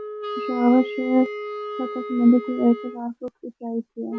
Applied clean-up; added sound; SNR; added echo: none; Wind instrument, woodwind instrument; 10 dB; none.